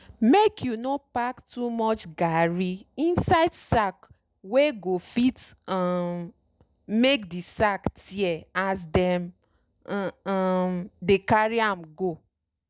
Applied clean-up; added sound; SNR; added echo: none; none; none; none.